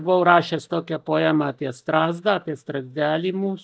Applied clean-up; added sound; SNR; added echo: neural mask model DeepFilterNet 3.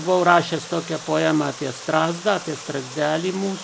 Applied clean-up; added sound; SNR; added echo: none; Water; 15 dB; none.